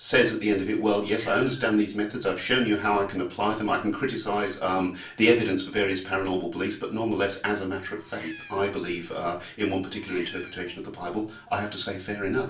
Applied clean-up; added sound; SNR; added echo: none; Meow; 20 dB; reverberation time 0.4 s.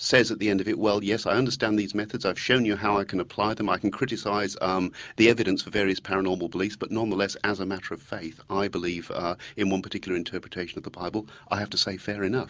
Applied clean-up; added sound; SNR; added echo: none; none; none; none.